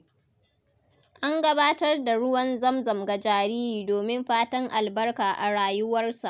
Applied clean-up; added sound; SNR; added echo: none; none; none; none.